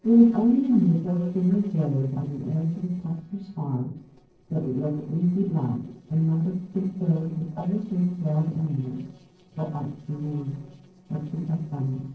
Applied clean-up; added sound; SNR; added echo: neural separator model SepFormer DNS4.